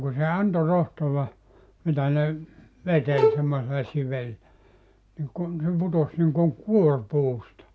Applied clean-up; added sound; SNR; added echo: none; Bowed string instrument; 1 dB; none.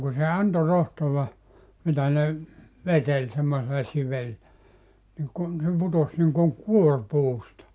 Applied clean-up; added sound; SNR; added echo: none; none; none; none.